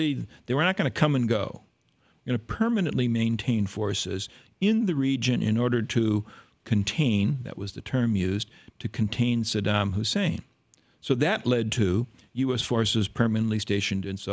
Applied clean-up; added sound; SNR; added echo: none; none; none; none.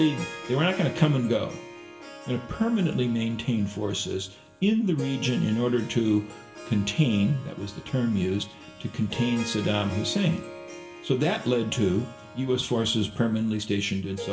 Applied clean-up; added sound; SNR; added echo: none; Harp; 15 dB; reverberation time 0.7 s.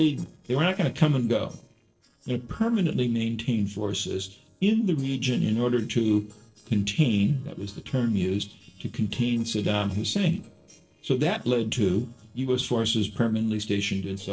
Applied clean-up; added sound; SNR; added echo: neural separator model SepFormer DNS4.